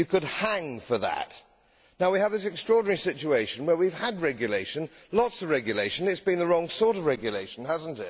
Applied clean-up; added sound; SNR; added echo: none; none; none; none.